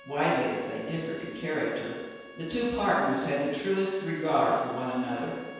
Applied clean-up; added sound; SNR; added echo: none; Bowed string instrument; 19 dB; reverberation time 1.2 s.